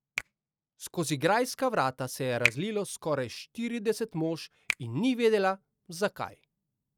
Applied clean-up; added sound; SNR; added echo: neural mask model RNNoise.